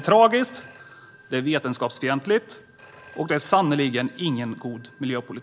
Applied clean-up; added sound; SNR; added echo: none; Telephone; 15 dB; none.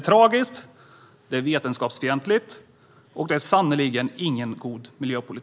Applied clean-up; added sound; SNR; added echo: none; none; none; none.